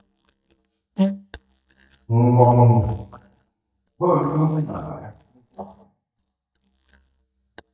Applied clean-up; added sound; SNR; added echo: neural mask model DeepFilterNet 3.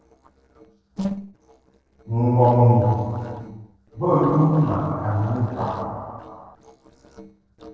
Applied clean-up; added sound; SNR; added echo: neural separator model SepFormer DNS4.